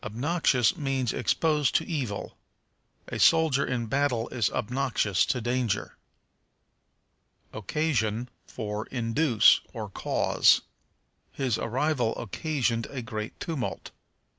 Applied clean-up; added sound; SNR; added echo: none; none; none; none.